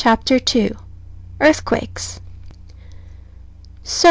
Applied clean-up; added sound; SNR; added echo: none; none; none; none.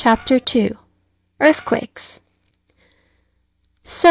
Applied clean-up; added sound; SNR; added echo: neural mask model DeepFilterNet 3.